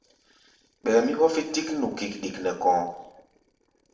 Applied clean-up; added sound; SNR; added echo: neural separator model SepFormer DNS4.